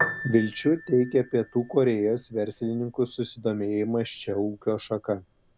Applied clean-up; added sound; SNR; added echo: none; Piano; 13 dB; none.